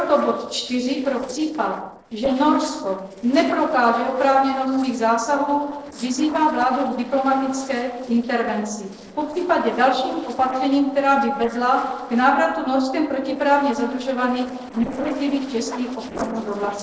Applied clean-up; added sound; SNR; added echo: neural separator model SepFormer DNS4.